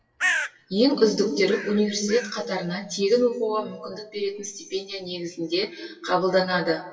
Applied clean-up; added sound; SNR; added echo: classical method WPE with log-MMSE.